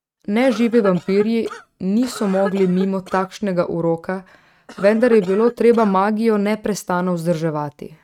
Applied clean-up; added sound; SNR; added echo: neural mask model RNNoise.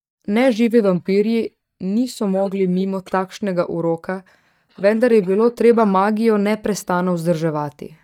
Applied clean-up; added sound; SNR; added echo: neural mask model DeepFilterNet 3.